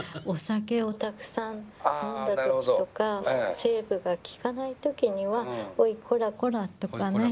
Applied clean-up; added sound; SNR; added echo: none; none; none; none.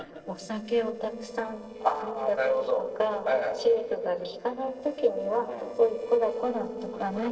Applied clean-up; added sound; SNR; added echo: neural separator model SepFormer DNS4.